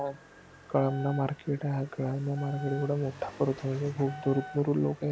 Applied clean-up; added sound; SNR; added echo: none; Motorcycle + Wind instrument, woodwind instrument; 16 dB; none.